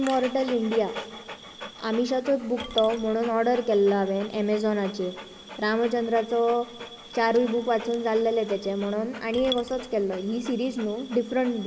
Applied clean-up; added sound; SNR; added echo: none; Dog + Coin (dropping) / Glass; 15 dB; none.